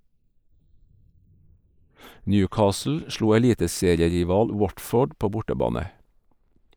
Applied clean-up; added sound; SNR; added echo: neural mask model Resemble Enhance denoiser.